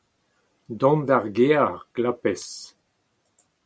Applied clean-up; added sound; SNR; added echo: none; none; none; none.